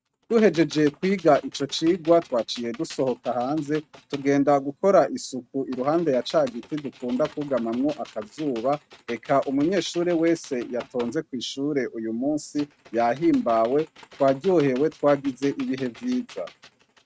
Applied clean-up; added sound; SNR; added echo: neural mask model RNNoise.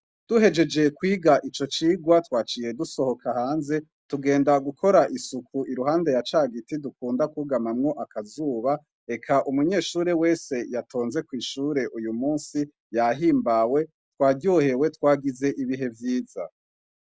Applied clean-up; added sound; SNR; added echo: none; none; none; none.